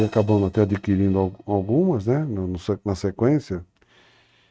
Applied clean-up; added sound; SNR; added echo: neural mask model RNNoise.